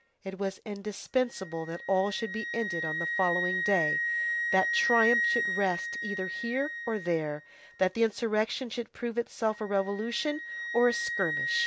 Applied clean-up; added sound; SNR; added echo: none; Wind instrument, woodwind instrument; 3 dB; none.